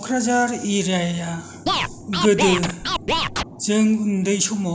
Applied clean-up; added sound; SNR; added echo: none; Scratching (performance technique); 2 dB; none.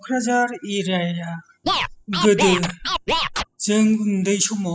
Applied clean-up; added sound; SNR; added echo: classical method spectral subtraction.